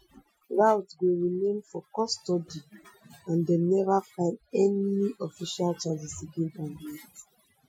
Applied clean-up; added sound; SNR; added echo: classical method Wiener filter.